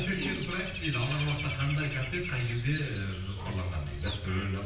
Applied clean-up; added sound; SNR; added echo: none; Bird / Dog; 8 dB; reverberation time 0.9 s.